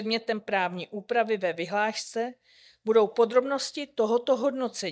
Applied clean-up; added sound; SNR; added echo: neural mask model DeepFilterNet 3.